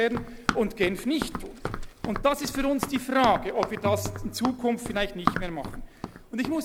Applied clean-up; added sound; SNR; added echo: none; Run; 6 dB; none.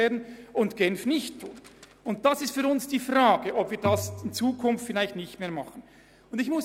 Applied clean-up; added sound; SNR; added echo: none; none; none; none.